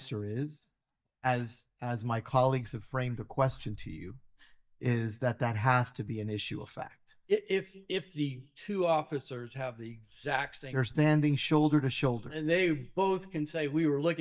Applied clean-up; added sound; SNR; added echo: neural mask model DeepFilterNet 3.